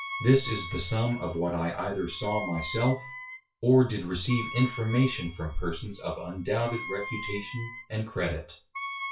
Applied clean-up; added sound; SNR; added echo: classical method WPE with log-MMSE.